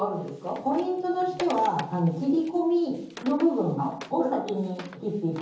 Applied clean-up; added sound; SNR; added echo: none; Wood; 19 dB; reverberation time 0.7 s.